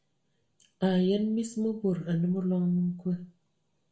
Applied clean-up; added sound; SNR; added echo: none; none; none; reverberation time 0.4 s.